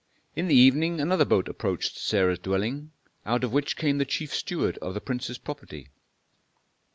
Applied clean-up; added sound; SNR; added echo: none; none; none; none.